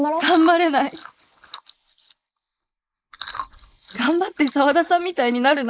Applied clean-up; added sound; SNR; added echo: neural mask model Resemble Enhance denoiser.